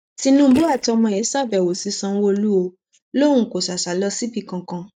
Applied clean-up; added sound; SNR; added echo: neural mask model DeepFilterNet 3.